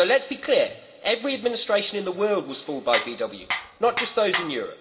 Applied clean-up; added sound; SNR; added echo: none; Tools; 6 dB; reverberation time 0.4 s.